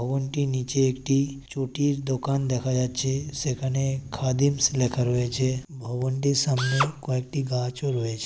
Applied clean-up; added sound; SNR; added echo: none; Drill; 5 dB; none.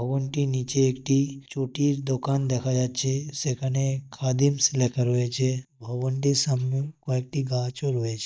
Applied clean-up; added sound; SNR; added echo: neural mask model DeepFilterNet 3.